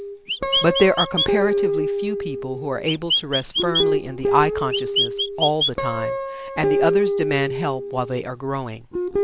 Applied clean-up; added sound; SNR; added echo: none; Chirp, tweet + Guitar; -1 dB; none.